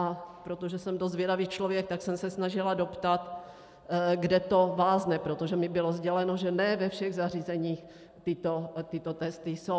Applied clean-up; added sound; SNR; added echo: none; none; none; none.